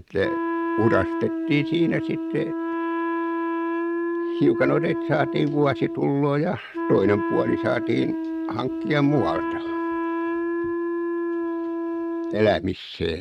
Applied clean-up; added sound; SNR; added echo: neural mask model RNNoise.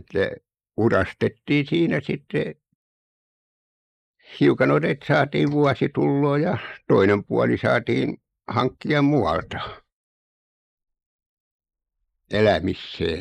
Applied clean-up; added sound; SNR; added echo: neural mask model Resemble Enhance denoiser.